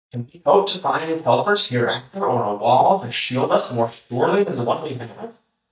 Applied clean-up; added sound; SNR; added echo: neural mask model DeepFilterNet 3.